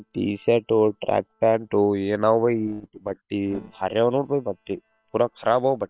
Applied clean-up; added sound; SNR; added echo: neural separator model SepFormer WHAM!.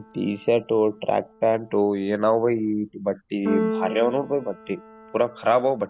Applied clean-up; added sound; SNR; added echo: none; Keyboard (musical); 10 dB; none.